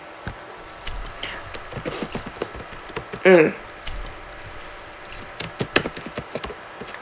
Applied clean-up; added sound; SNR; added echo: none; Water / Splash, splatter; 14 dB; none.